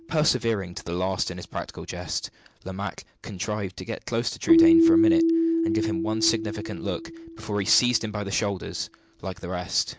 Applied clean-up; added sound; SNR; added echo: none; Keyboard (musical); -2 dB; none.